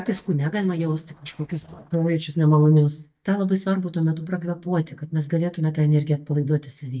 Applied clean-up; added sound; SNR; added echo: neural mask model DeepFilterNet 3.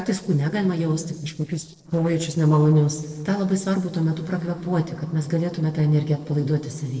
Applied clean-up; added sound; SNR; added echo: neural separator model SepFormer DNS4.